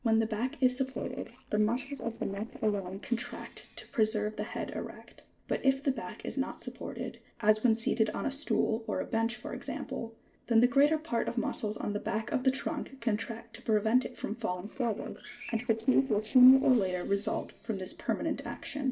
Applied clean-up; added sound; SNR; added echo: neural separator model SepFormer DNS4.